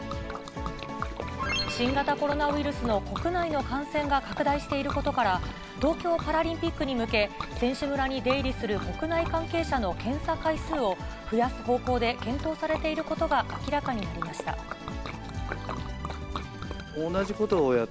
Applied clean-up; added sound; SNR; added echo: none; Liquid; 12 dB; none.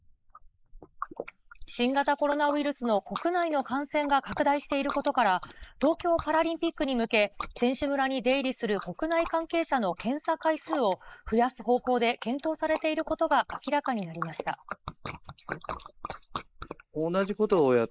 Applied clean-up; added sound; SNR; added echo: neural mask model Resemble Enhance denoiser.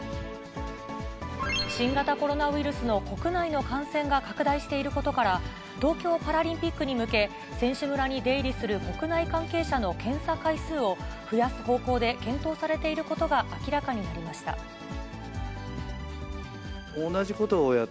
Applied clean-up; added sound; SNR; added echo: none; none; none; none.